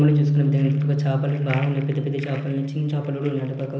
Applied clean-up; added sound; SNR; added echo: none; Bass guitar; -2 dB; reverberation time 0.8 s.